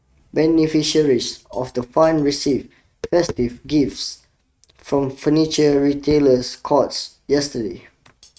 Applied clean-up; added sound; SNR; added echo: neural mask model RNNoise.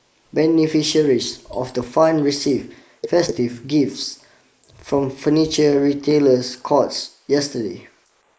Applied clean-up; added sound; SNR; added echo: neural mask model Resemble Enhance denoiser.